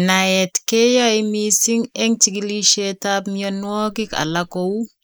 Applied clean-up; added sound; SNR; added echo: neural mask model Resemble Enhance denoiser.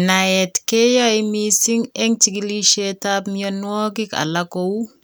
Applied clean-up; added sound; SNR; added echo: none; none; none; none.